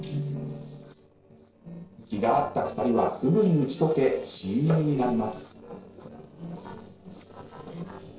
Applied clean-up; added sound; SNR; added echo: neural separator model SepFormer DNS4.